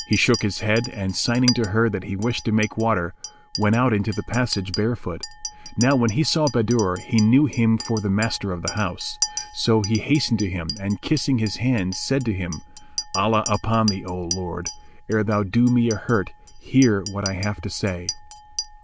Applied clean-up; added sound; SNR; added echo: none; Chink, clink; 13 dB; none.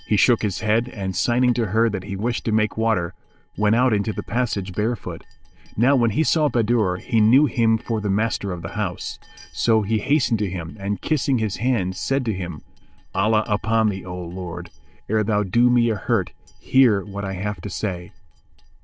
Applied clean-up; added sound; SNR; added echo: neural separator model SepFormer DNS4.